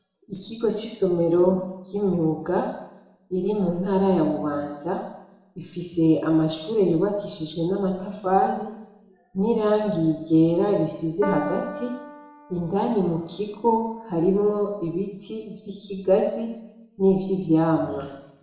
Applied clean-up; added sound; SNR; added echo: none; Piano; 11 dB; reverberation time 0.8 s.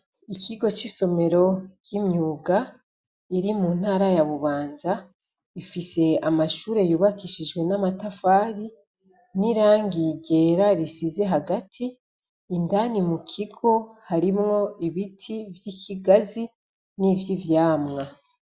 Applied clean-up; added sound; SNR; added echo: none; none; none; none.